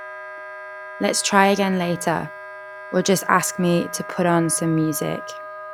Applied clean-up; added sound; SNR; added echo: none; Wind instrument, woodwind instrument; 13 dB; none.